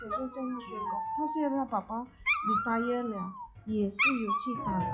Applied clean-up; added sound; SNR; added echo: classical method log-MMSE.